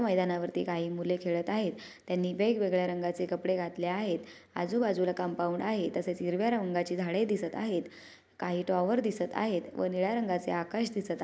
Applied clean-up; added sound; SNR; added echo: none; none; none; none.